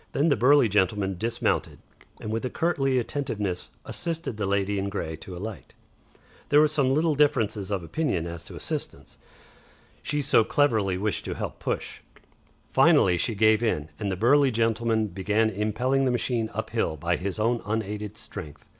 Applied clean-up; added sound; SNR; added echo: none; none; none; none.